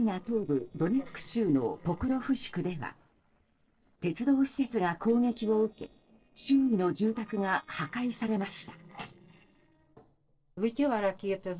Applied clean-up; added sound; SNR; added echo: neural separator model SepFormer DNS4.